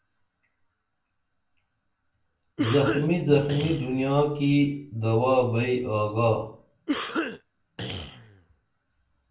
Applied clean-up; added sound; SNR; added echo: none; Cough; 7 dB; reverberation time 0.3 s.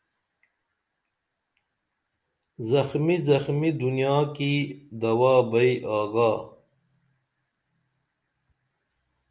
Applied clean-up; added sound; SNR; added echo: none; none; none; none.